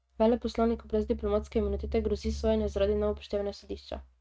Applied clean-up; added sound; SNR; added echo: neural mask model RNNoise.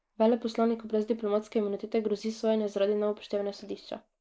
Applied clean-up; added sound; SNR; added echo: neural mask model Resemble Enhance denoiser.